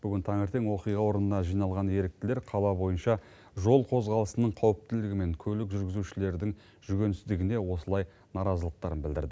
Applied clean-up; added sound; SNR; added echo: none; none; none; none.